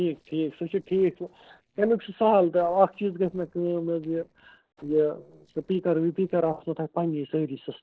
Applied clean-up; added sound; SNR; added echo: neural separator model SepFormer DNS4.